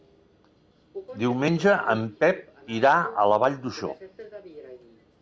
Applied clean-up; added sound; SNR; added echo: none; Subway, metro, underground; 18 dB; none.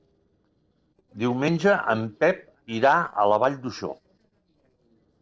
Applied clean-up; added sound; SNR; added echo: neural separator model SepFormer DNS4.